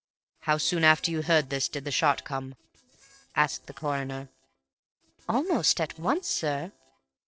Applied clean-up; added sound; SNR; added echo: neural separator model SepFormer DNS4.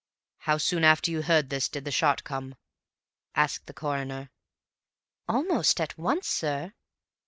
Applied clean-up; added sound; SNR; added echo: none; none; none; none.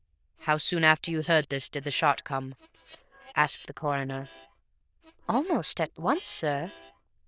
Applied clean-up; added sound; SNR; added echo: neural diffusion model UNIVERSE++.